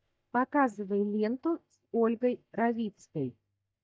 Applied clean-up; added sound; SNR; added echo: neural mask model DeepFilterNet 3.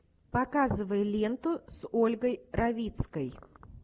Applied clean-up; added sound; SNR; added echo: none; none; none; none.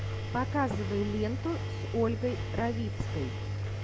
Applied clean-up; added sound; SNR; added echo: none; Engine; 1 dB; none.